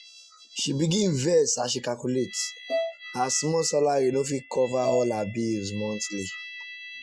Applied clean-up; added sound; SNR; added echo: classical method Wiener filter.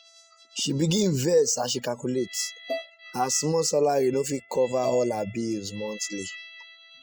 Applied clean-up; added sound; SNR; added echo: classical method spectral subtraction.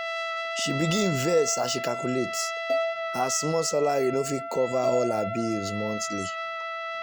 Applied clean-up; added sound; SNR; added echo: none; Bowed string instrument + Trumpet; 3 dB; none.